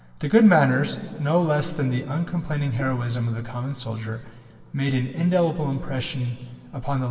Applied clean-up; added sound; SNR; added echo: none; Whoosh, swoosh, swish; 18 dB; reverberation time 1.9 s.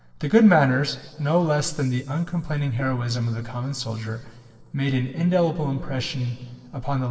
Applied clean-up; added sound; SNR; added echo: neural separator model SepFormer DNS4.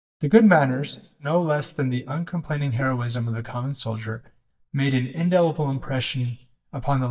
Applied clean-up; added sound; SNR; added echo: neural mask model DeepFilterNet 3.